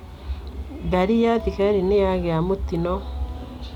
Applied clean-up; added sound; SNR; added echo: none; none; none; none.